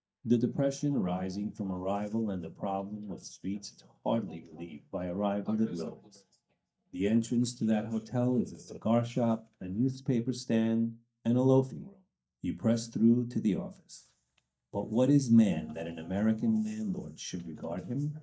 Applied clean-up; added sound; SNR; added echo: neural mask model DeepFilterNet 3.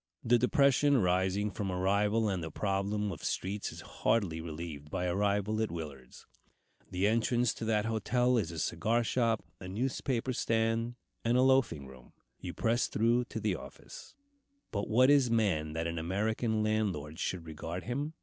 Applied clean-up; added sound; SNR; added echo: none; none; none; none.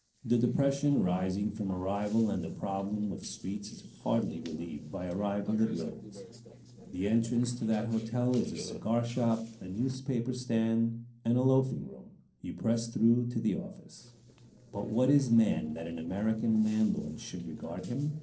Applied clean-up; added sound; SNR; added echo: neural separator model SepFormer DNS4.